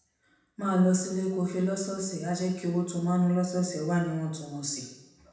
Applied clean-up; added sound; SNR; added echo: none; none; none; reverberation time 0.8 s.